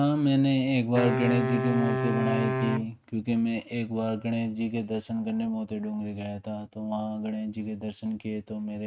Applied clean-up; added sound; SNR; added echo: neural mask model RNNoise.